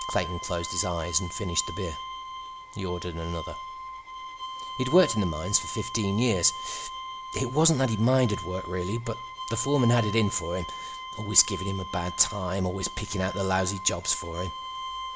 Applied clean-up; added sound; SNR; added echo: none; Bowed string instrument; 10 dB; none.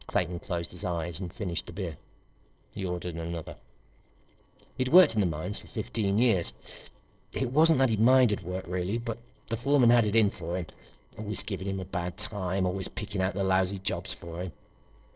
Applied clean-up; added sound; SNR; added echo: neural separator model SepFormer DNS4.